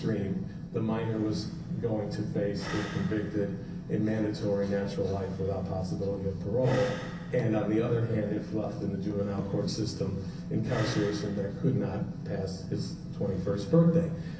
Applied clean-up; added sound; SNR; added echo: none; Breathing; 18 dB; reverberation time 0.3 s.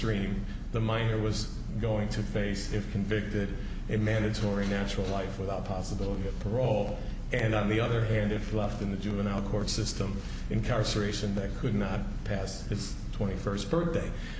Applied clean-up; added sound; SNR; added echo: none; none; none; none.